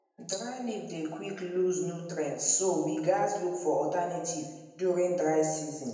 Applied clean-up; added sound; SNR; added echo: none; none; none; reverberation time 1.0 s.